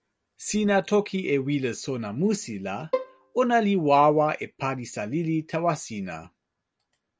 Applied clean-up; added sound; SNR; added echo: none; Bowed string instrument; 9 dB; none.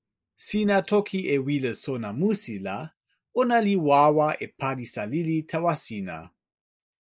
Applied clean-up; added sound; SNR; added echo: neural mask model Resemble Enhance denoiser.